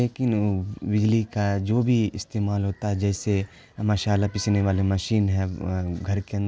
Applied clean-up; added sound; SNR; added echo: none; none; none; none.